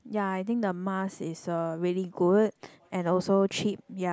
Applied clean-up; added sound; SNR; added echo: none; none; none; none.